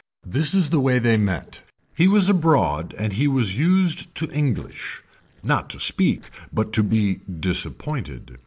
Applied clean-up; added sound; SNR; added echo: neural separator model SepFormer DNS4.